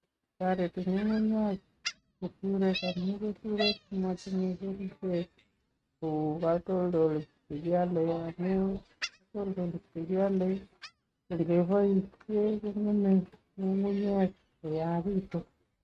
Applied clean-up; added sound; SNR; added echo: neural mask model RNNoise.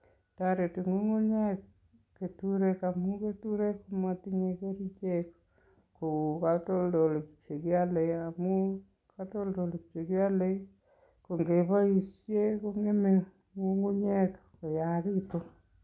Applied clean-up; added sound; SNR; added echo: none; none; none; none.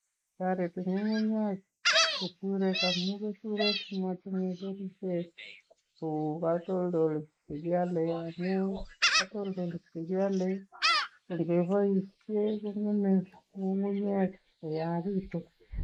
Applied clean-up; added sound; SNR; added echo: neural mask model Resemble Enhance denoiser.